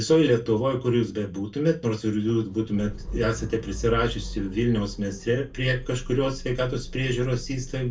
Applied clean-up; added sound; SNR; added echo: none; Idling / Engine starting / Motor vehicle (road); 13 dB; reverberation time 0.2 s.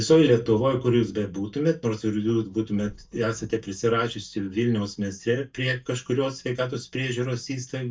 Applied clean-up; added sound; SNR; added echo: neural mask model DeepFilterNet 3.